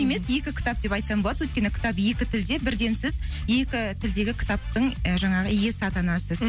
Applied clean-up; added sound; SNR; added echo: none; none; none; none.